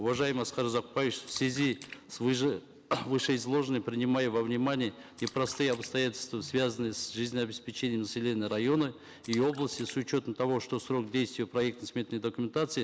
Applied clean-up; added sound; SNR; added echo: none; Splash, splatter; 20 dB; none.